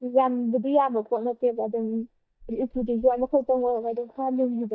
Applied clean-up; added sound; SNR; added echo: neural mask model DeepFilterNet 3.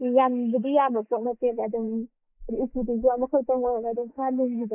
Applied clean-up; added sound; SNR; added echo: neural mask model Resemble Enhance denoiser.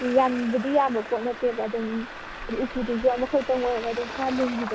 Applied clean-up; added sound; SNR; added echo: none; Traffic noise, roadway noise; 11 dB; none.